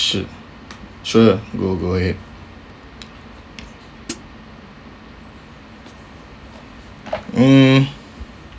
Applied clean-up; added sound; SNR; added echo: none; Hi-hat; 13 dB; none.